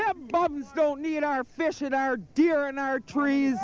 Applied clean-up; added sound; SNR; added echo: none; none; none; none.